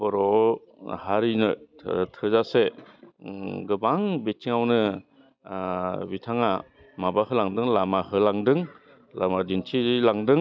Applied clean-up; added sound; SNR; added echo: none; none; none; none.